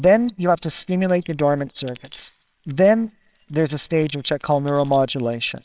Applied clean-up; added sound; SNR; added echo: neural separator model SepFormer WHAMR!.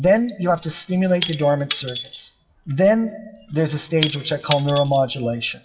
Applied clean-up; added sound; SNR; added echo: classical method WPE with log-MMSE.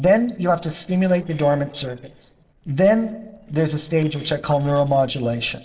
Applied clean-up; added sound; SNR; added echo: neural separator model SepFormer DNS4.